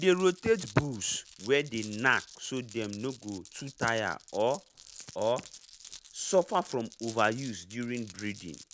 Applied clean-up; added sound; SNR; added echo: none; Glass; 16 dB; none.